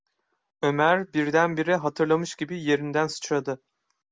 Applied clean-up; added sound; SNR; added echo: none; none; none; none.